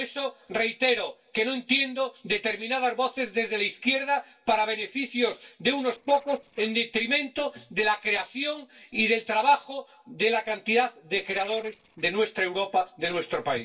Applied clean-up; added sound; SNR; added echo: neural separator model SepFormer DNS4.